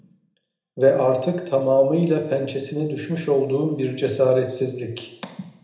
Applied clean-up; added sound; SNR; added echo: none; none; none; reverberation time 0.8 s.